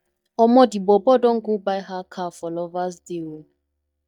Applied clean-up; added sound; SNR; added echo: neural mask model DeepFilterNet 3.